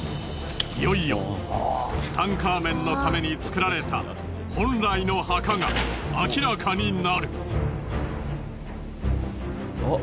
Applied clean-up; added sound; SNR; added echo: none; none; none; none.